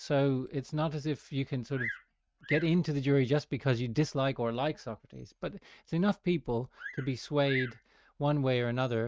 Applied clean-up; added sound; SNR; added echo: neural mask model RNNoise.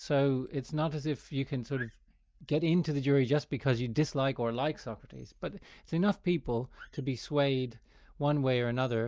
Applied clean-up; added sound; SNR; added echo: neural mask model DeepFilterNet 3.